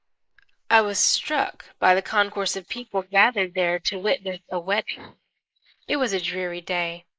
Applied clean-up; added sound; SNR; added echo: neural mask model Resemble Enhance denoiser.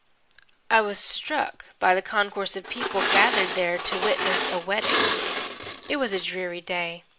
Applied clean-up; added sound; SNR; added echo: none; Glass; -1 dB; none.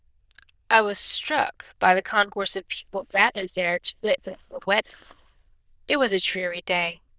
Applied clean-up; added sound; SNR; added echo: neural diffusion model UNIVERSE++.